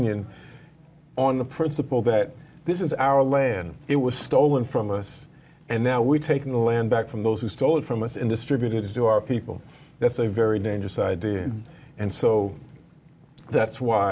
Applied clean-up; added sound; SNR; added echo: none; none; none; none.